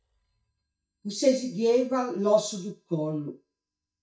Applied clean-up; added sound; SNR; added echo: neural mask model DeepFilterNet 3.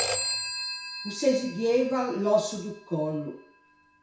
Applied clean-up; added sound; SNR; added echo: none; Telephone; 7 dB; reverberation time 0.6 s.